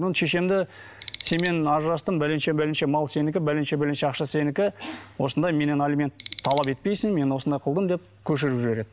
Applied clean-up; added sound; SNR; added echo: none; Alarm; 16 dB; none.